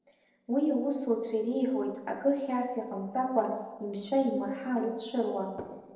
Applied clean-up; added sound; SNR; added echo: neural separator model SepFormer DNS4.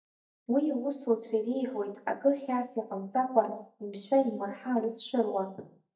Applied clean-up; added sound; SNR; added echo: neural mask model DeepFilterNet 3.